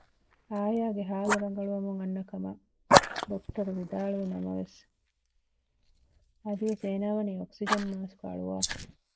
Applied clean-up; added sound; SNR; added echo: neural mask model Resemble Enhance denoiser.